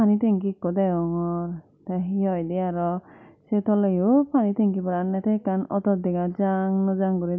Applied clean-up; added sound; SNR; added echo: none; none; none; none.